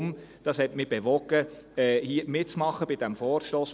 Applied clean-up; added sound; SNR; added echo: none; none; none; none.